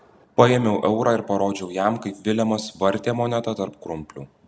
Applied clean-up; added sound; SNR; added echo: none; none; none; none.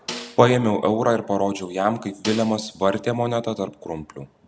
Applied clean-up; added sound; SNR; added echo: none; Snare drum; 15 dB; none.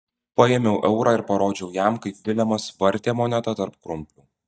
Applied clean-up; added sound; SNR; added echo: neural mask model DeepFilterNet 3.